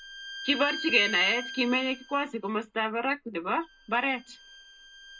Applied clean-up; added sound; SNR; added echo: none; Bowed string instrument; 12 dB; reverberation time 0.2 s.